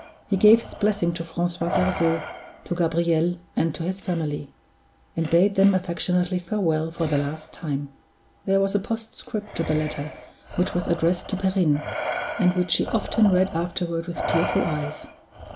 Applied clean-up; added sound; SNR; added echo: none; Respiratory sounds; 10 dB; none.